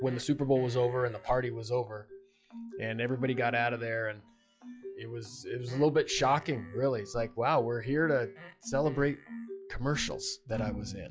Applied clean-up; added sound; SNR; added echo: classical method log-MMSE.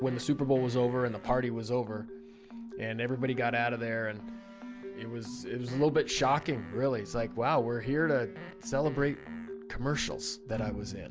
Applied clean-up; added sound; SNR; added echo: none; Fart; 19 dB; none.